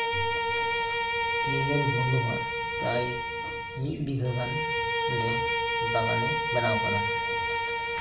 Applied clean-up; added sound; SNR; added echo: none; Bowed string instrument; -3 dB; reverberation time 0.9 s.